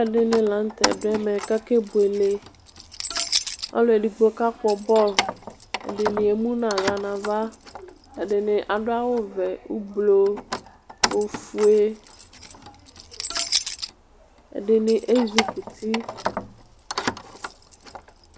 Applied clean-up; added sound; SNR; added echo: none; Keys jangling; 8 dB; none.